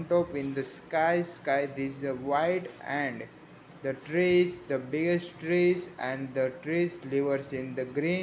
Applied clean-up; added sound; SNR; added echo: none; none; none; none.